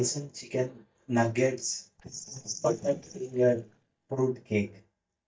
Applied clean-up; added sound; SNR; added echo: neural mask model DeepFilterNet 3.